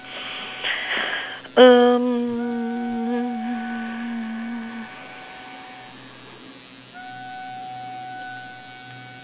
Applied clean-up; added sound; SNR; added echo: none; Wind instrument, woodwind instrument; 15 dB; none.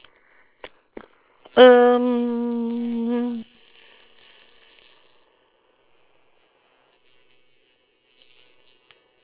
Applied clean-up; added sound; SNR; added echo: neural separator model SepFormer WHAM!.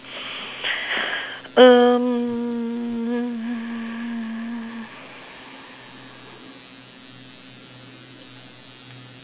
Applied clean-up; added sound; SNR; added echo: none; none; none; none.